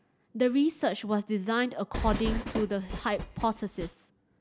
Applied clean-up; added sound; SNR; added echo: none; Train; 5 dB; none.